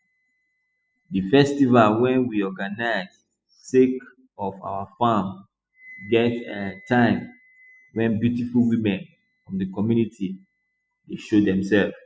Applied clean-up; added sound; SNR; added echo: classical method spectral subtraction.